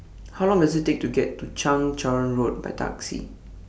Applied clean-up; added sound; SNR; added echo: none; none; none; none.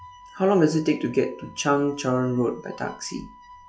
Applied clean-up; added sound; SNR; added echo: classical method log-MMSE.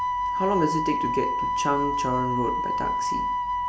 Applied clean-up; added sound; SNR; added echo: none; Wind instrument, woodwind instrument; -3 dB; none.